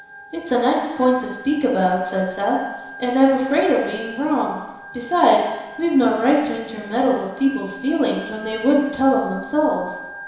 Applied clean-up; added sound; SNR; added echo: none; Organ; 17 dB; reverberation time 1.0 s.